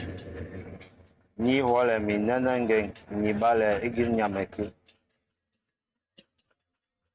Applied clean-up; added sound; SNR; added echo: neural mask model RNNoise.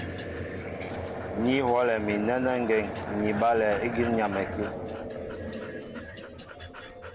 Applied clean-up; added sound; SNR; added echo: none; Dog; 19 dB; none.